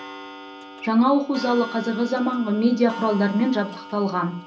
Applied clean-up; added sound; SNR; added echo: none; Clock; 15 dB; reverberation time 0.3 s.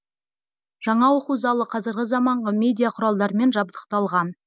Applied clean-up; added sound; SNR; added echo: none; none; none; none.